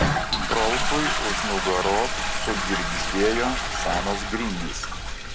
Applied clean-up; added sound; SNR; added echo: none; Toilet flush; -2 dB; none.